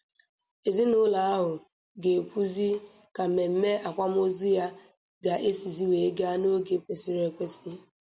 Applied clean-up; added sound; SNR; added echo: none; none; none; none.